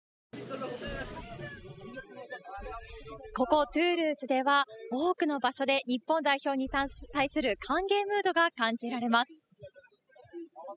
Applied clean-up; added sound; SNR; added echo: classical method spectral subtraction.